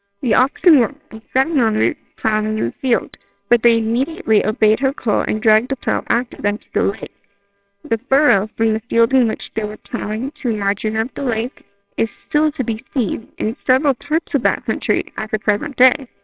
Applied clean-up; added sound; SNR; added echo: neural separator model SepFormer WHAMR!.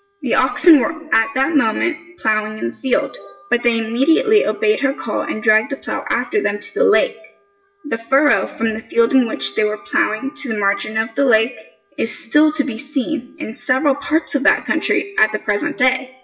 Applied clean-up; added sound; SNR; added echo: classical method WPE with log-MMSE.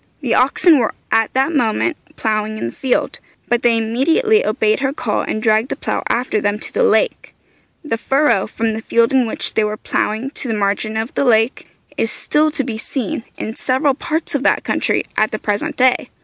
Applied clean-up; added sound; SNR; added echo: none; none; none; none.